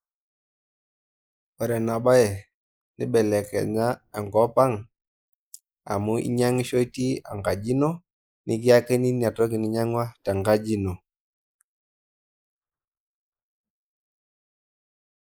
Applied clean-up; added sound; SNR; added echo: neural mask model Resemble Enhance denoiser.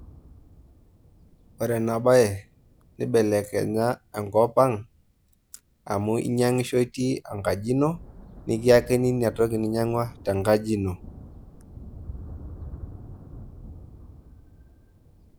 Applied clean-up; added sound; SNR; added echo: none; Thunder; 18 dB; none.